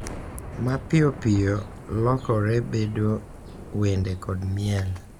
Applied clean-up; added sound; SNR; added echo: none; Thunder / Rain; 13 dB; none.